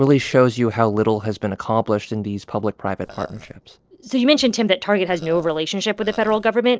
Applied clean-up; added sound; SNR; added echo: neural separator model SepFormer DNS4.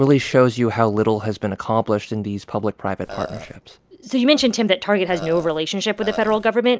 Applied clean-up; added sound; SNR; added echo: none; Burping, eructation; 14 dB; none.